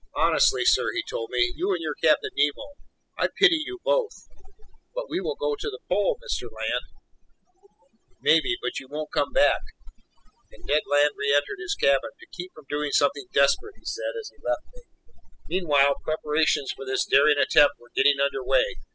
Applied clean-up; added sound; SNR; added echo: classical method spectral subtraction.